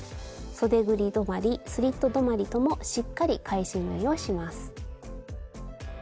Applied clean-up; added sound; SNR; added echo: none; none; none; none.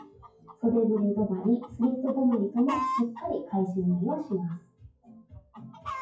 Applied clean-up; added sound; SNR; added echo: classical method WPE with log-MMSE.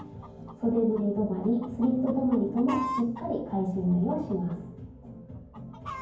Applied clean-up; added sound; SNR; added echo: none; Chicken, rooster; 14 dB; reverberation time 0.9 s.